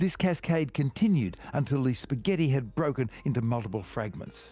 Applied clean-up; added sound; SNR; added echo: none; none; none; none.